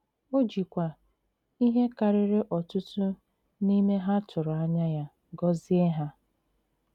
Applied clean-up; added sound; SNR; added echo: none; none; none; none.